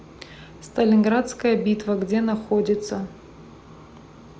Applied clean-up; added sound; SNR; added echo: none; none; none; none.